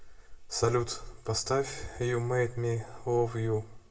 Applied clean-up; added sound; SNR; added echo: none; none; none; reverberation time 0.6 s.